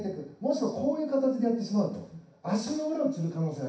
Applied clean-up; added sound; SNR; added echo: none; none; none; reverberation time 0.6 s.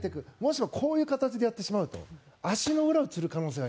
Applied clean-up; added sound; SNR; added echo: none; none; none; none.